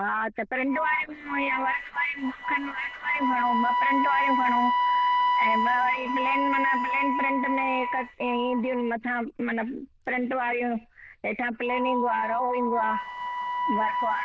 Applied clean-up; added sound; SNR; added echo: neural diffusion model UNIVERSE++.